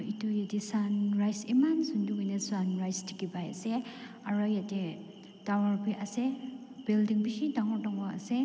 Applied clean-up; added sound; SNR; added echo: none; none; none; none.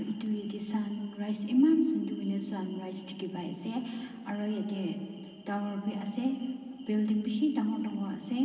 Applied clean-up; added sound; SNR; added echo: none; none; none; reverberation time 2.0 s.